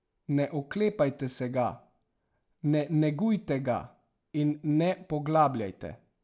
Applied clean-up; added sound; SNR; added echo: none; none; none; none.